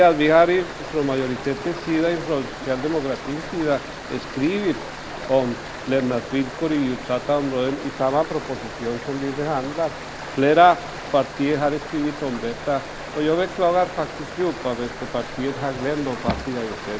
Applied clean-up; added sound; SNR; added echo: none; Stream; 11 dB; none.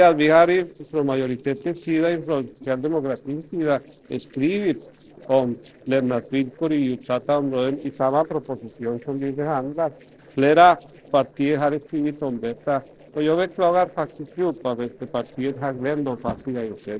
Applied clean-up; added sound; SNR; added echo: neural separator model SepFormer DNS4.